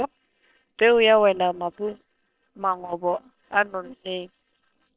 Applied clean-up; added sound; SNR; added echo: neural separator model SepFormer WHAM!.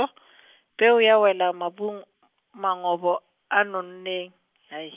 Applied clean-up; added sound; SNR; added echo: none; none; none; none.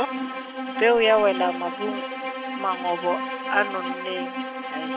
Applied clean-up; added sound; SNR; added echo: none; Bowed string instrument; 5 dB; none.